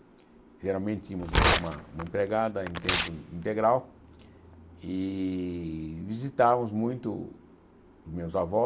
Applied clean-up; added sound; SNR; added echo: none; Tearing; 1 dB; none.